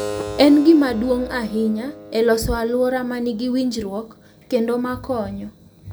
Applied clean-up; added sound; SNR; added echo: none; Keyboard (musical); 16 dB; none.